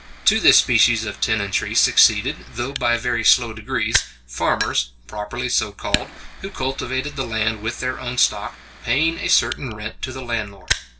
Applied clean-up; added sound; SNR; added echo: none; Fire; 10 dB; reverberation time 0.2 s.